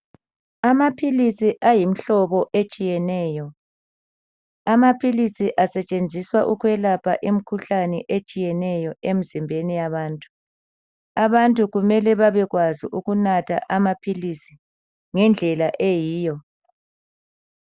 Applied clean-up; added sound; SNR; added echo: none; none; none; none.